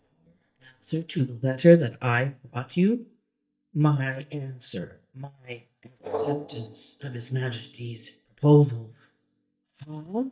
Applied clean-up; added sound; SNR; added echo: neural mask model DeepFilterNet 3.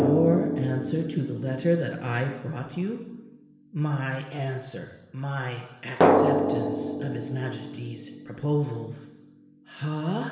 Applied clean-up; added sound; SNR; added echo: none; Drum; 0 dB; reverberation time 1.1 s.